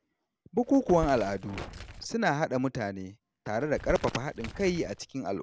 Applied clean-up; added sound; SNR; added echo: none; Crumpling, crinkling; 12 dB; none.